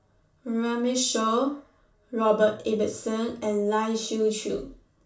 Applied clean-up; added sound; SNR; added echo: none; none; none; reverberation time 0.3 s.